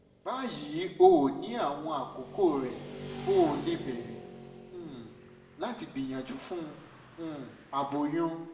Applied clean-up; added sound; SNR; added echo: none; Motorcycle / Traffic noise, roadway noise; 16 dB; reverberation time 0.8 s.